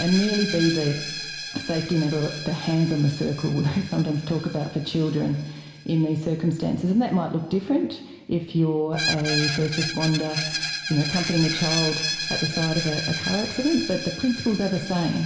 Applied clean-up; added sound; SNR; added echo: none; Screech; 8 dB; reverberation time 1.2 s.